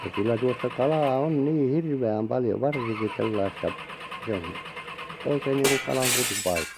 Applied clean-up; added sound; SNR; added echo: none; Glass / Engine / Car; 7 dB; none.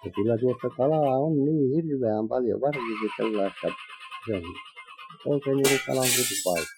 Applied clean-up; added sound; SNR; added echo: classical method Wiener filter.